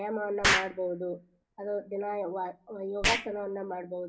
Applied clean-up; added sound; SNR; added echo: none; Explosion; 0 dB; reverberation time 0.2 s.